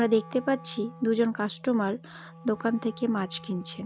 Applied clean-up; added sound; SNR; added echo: none; Wind instrument, woodwind instrument; 19 dB; none.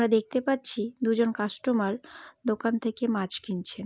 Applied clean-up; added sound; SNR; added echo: none; none; none; none.